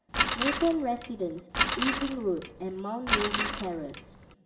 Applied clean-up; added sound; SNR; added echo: none; Bicycle; -2 dB; reverberation time 1.5 s.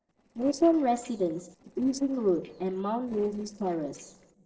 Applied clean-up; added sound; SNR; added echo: neural separator model SepFormer DNS4.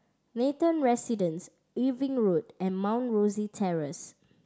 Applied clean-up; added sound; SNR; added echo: none; none; none; none.